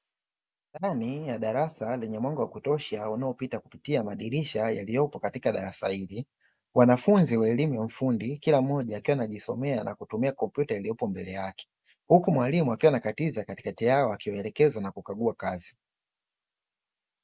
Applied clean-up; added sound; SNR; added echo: none; none; none; none.